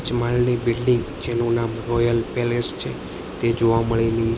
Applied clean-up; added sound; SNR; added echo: none; none; none; none.